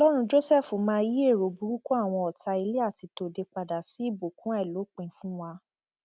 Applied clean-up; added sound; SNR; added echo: none; none; none; none.